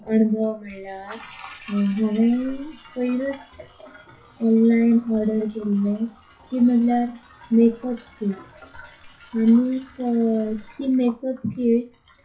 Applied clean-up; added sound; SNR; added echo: classical method WPE with log-MMSE.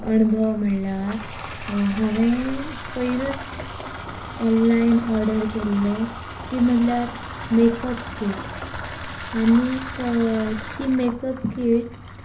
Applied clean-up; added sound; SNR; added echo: none; Bathtub (filling or washing) / Water tap, faucet; 10 dB; reverberation time 0.3 s.